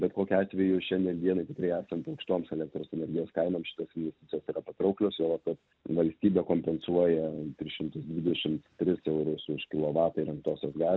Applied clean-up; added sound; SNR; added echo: none; none; none; none.